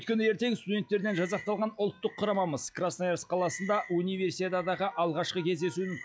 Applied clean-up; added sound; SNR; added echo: classical method log-MMSE.